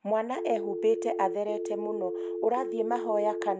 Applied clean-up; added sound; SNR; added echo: none; Telephone; 4 dB; none.